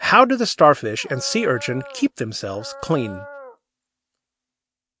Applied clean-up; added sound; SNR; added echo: neural mask model RNNoise.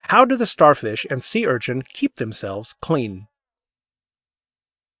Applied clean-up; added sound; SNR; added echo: neural mask model DeepFilterNet 3.